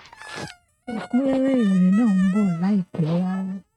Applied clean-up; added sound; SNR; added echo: neural mask model RNNoise.